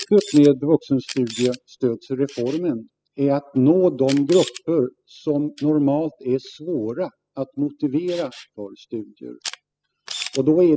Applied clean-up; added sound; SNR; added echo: classical method spectral subtraction.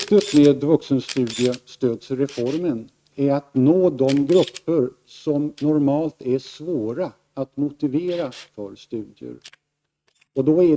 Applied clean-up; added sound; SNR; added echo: neural mask model RNNoise.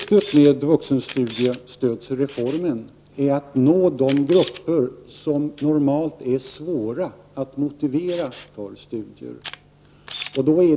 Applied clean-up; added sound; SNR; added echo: none; Camera; 18 dB; none.